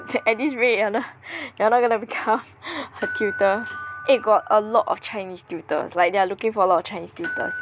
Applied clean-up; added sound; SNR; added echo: none; Door / Bell; 14 dB; none.